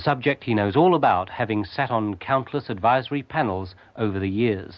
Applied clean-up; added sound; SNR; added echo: none; none; none; none.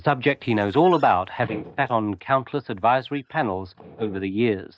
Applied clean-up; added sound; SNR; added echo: neural mask model DeepFilterNet 3.